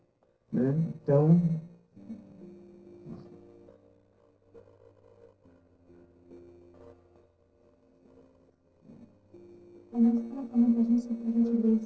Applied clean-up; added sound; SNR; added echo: neural separator model SepFormer DNS4.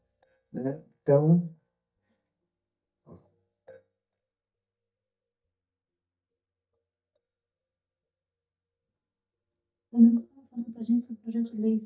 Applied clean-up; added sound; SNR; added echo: neural mask model DeepFilterNet 3.